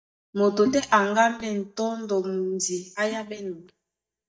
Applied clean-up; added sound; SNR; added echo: neural mask model DeepFilterNet 3.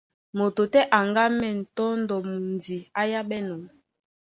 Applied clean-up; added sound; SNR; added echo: none; none; none; none.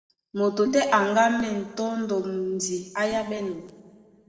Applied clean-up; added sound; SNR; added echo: neural separator model SepFormer DNS4.